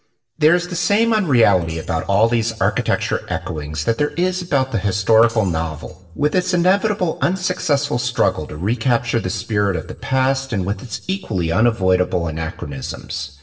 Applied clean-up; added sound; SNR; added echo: neural separator model SepFormer DNS4.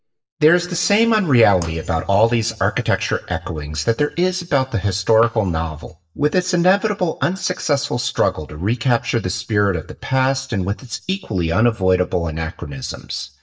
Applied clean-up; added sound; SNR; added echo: neural mask model DeepFilterNet 3.